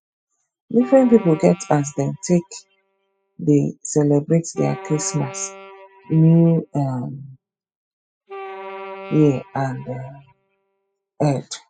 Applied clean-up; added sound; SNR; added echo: classical method spectral subtraction.